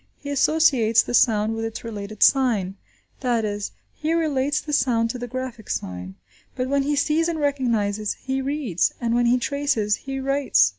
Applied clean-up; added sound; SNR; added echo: none; none; none; none.